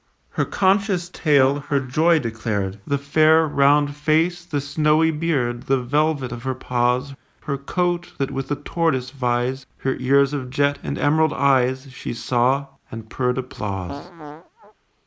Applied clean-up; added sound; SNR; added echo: neural mask model Resemble Enhance denoiser.